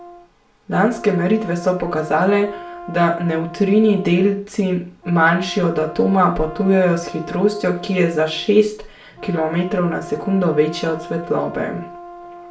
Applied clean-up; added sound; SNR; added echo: none; Brass instrument; 16 dB; reverberation time 0.4 s.